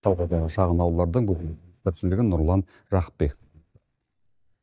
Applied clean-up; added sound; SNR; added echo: neural mask model DeepFilterNet 3.